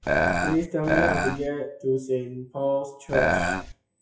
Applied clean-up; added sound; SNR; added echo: classical method WPE with log-MMSE.